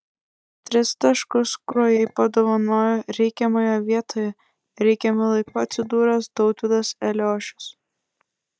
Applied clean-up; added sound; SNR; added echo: neural mask model DeepFilterNet 3.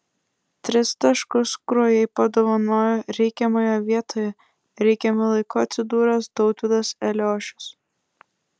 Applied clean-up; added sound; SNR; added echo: none; none; none; none.